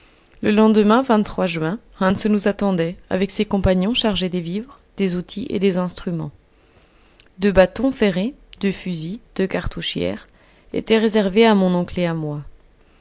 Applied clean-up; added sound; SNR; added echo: none; none; none; none.